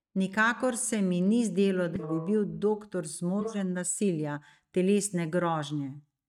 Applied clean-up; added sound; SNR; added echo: neural mask model DeepFilterNet 3.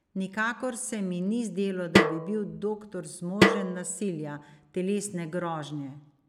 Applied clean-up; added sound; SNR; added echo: none; Snare drum; -4 dB; none.